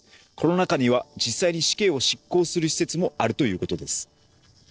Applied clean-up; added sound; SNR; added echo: neural separator model SepFormer DNS4.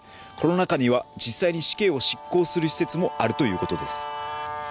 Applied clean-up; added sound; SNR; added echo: none; Guitar; 11 dB; none.